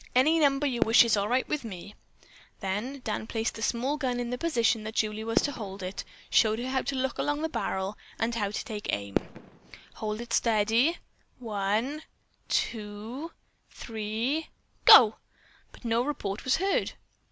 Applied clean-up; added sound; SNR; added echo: none; Fireworks; 9 dB; none.